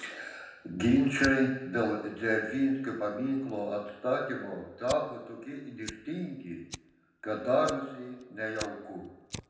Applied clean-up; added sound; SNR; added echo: none; Fire; 17 dB; reverberation time 0.8 s.